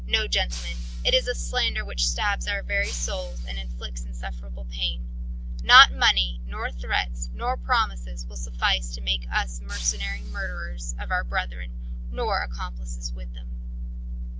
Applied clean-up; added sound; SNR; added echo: none; Shatter; 18 dB; none.